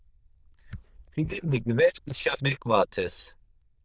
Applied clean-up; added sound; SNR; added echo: neural diffusion model UNIVERSE++.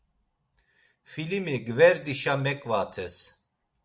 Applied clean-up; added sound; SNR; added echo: none; none; none; none.